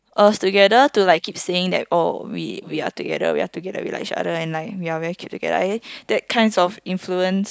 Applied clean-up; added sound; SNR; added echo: neural mask model Resemble Enhance denoiser.